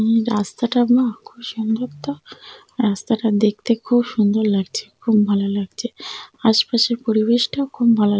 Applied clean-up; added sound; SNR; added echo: none; none; none; none.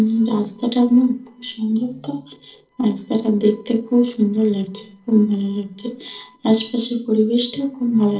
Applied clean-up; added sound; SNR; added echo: neural separator model SepFormer DNS4.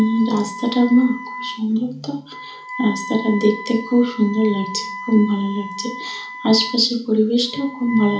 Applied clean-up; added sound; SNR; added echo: none; Wind instrument, woodwind instrument; 13 dB; reverberation time 0.4 s.